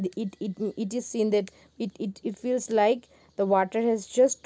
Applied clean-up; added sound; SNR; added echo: none; none; none; none.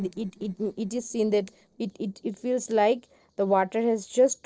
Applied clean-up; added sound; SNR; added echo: neural separator model SepFormer DNS4.